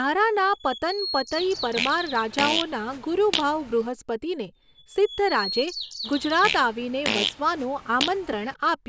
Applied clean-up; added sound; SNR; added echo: none; Fart + Bird vocalization, bird call, bird song; 7 dB; none.